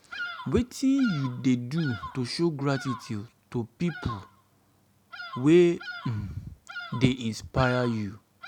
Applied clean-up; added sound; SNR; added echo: none; Bird vocalization, bird call, bird song; 14 dB; none.